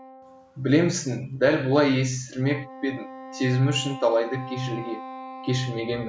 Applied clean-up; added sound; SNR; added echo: none; Wind instrument, woodwind instrument; 16 dB; none.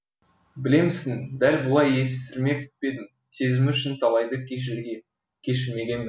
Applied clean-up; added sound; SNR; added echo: none; none; none; none.